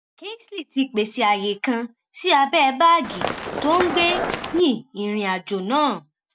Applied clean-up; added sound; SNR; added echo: none; Run; 5 dB; none.